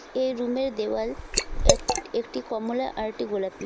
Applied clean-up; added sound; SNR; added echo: none; Liquid; 0 dB; none.